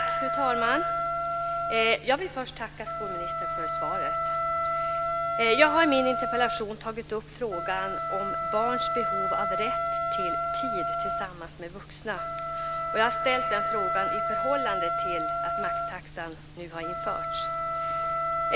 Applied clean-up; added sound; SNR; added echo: none; Wind instrument, woodwind instrument; -1 dB; none.